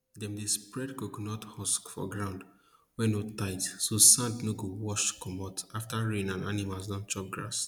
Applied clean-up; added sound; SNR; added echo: none; none; none; none.